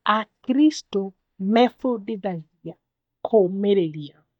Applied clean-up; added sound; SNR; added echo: neural mask model DeepFilterNet 3.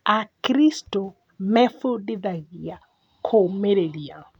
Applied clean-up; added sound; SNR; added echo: none; none; none; none.